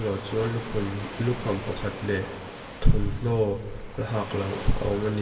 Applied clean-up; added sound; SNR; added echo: none; Waves, surf; 13 dB; reverberation time 2.6 s.